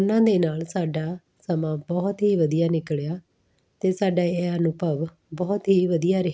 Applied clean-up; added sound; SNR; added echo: none; none; none; none.